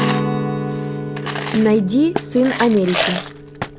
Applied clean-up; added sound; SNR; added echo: none; Guitar + Coin (dropping); 3 dB; none.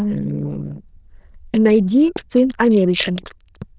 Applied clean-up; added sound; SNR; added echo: neural diffusion model UNIVERSE++.